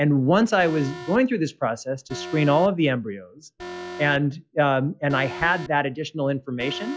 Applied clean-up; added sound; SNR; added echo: classical method log-MMSE.